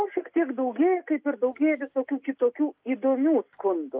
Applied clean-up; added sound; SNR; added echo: none; none; none; none.